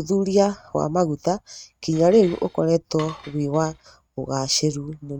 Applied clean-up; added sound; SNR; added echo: neural mask model RNNoise.